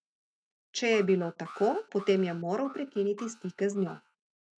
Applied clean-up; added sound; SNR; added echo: neural mask model RNNoise.